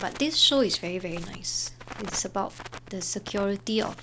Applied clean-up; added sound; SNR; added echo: none; Crackle; 14 dB; none.